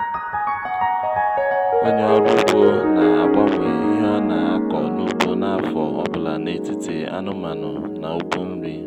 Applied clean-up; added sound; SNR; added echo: none; Piano; -4 dB; none.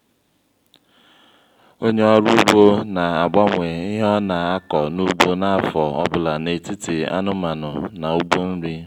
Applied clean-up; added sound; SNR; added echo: none; none; none; none.